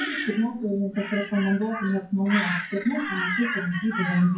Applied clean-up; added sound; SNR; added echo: classical method WPE with log-MMSE.